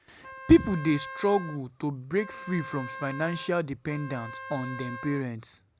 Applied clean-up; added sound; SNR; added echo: none; Wind instrument, woodwind instrument; 13 dB; none.